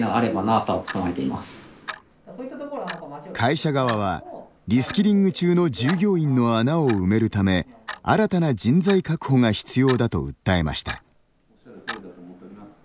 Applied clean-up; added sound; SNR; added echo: none; Clock; 19 dB; none.